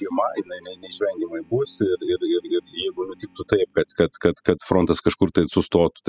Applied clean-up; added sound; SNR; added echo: classical method spectral subtraction.